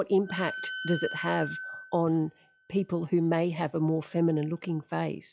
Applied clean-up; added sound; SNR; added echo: classical method log-MMSE.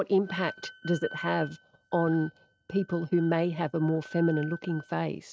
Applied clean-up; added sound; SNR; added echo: neural mask model RNNoise.